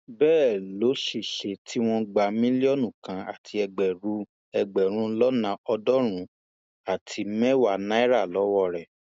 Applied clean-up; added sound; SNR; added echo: none; none; none; none.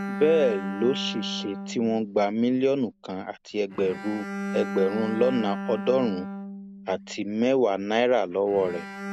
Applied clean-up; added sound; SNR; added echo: none; Bowed string instrument; 9 dB; none.